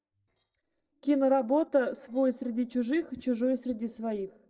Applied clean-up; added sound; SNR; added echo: neural separator model SepFormer DNS4.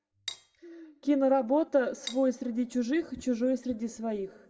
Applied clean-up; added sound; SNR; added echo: none; Cutlery, silverware; 15 dB; reverberation time 0.2 s.